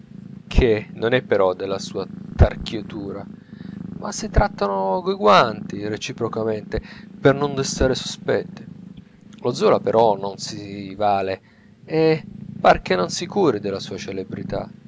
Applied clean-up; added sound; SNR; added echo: none; Purr; 14 dB; none.